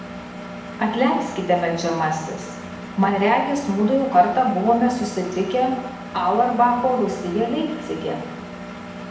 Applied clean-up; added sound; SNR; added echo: none; Engine; 12 dB; reverberation time 0.8 s.